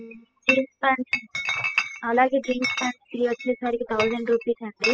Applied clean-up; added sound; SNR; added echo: classical method spectral subtraction.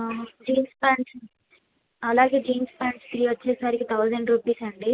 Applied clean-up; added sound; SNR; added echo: none; none; none; none.